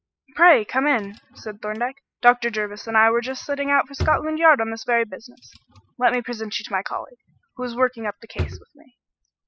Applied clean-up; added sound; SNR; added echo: classical method spectral subtraction.